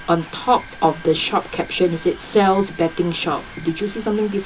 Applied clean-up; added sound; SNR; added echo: none; Mechanisms; 17 dB; reverberation time 0.2 s.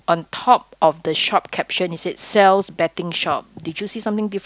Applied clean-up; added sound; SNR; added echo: none; none; none; none.